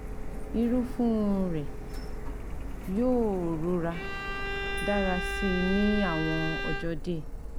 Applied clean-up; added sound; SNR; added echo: none; Printer + Bowed string instrument; 3 dB; none.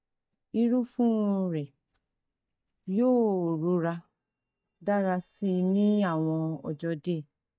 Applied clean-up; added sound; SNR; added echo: neural mask model DeepFilterNet 3.